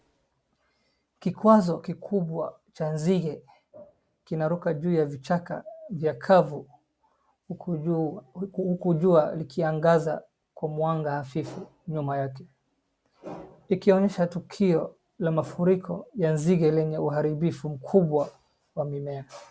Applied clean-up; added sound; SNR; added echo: none; none; none; none.